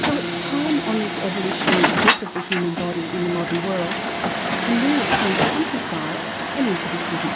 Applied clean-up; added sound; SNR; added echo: none; Truck; -2 dB; none.